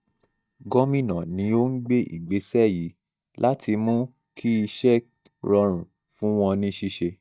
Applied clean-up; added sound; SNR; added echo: neural mask model DeepFilterNet 3.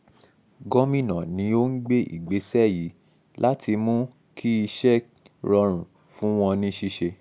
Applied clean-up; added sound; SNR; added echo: none; none; none; none.